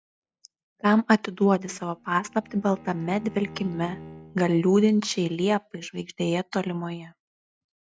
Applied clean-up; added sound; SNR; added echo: none; Bowed string instrument; 19 dB; none.